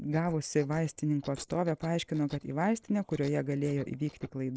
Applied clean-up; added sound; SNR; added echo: neural mask model Resemble Enhance denoiser.